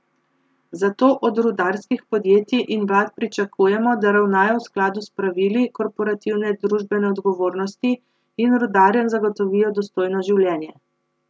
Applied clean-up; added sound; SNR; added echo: none; none; none; none.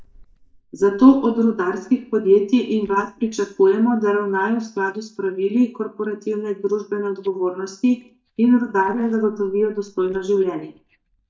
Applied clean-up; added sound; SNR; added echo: neural mask model DeepFilterNet 3.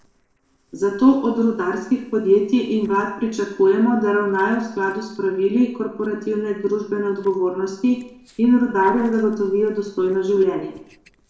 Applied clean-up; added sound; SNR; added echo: neural separator model SepFormer DNS4.